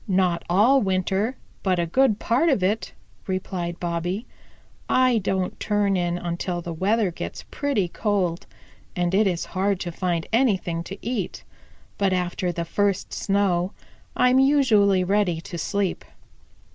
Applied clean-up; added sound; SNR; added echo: none; none; none; none.